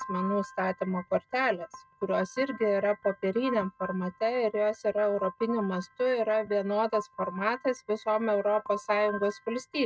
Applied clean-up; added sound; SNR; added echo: neural mask model RNNoise.